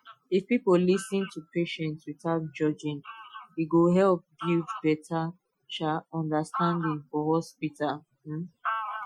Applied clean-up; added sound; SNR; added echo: classical method Wiener filter.